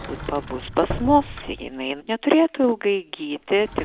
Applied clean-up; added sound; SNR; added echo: none; Sliding door; 13 dB; none.